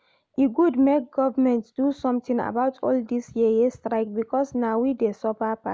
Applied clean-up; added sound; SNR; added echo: none; none; none; none.